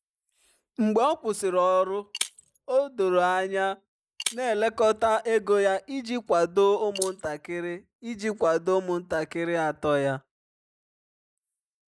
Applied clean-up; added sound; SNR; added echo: neural mask model Resemble Enhance denoiser.